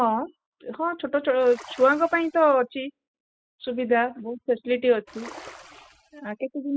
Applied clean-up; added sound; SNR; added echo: classical method spectral subtraction.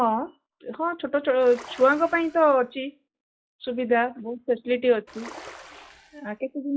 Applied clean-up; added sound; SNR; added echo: classical method log-MMSE.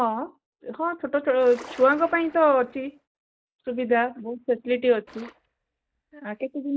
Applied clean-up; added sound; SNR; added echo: neural mask model DeepFilterNet 3.